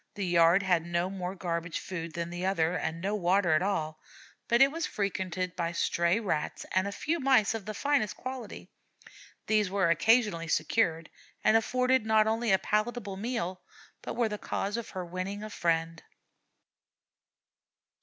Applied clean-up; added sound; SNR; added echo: none; none; none; none.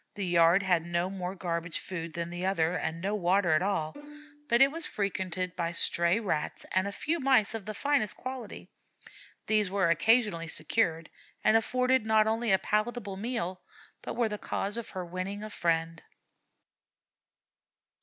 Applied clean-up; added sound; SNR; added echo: none; Bowed string instrument; 20 dB; none.